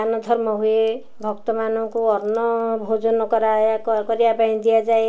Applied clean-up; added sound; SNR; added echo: none; none; none; none.